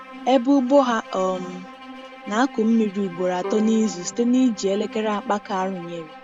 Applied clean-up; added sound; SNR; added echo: none; Bowed string instrument + Bowed string instrument; 16 dB; none.